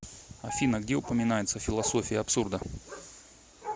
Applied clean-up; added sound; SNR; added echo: none; Guitar; 14 dB; none.